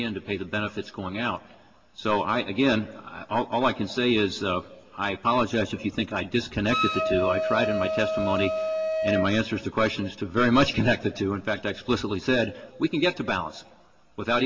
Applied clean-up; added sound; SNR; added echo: none; Wind instrument, woodwind instrument; 2 dB; reverberation time 0.5 s.